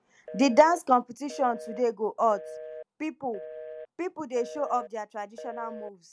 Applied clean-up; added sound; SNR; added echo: none; Telephone; 15 dB; none.